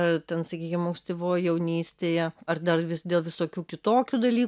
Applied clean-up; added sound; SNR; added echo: none; none; none; none.